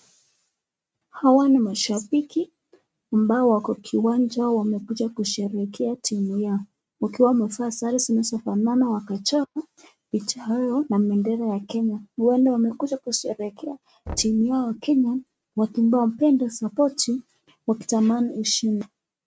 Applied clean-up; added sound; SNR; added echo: neural mask model RNNoise.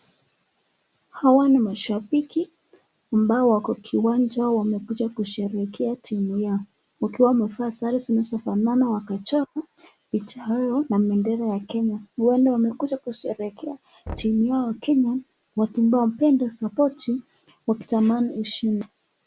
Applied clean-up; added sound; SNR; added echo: none; Knock; 19 dB; none.